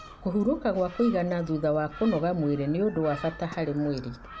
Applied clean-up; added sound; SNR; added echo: none; Gull, seagull; 18 dB; none.